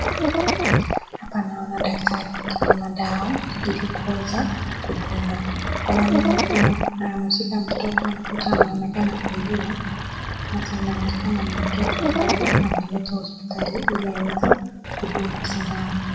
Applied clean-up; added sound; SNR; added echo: none; Sink (filling or washing); -2 dB; reverberation time 1.0 s.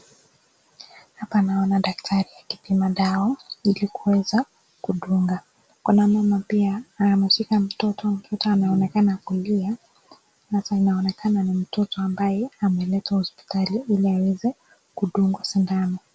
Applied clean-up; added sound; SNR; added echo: none; none; none; none.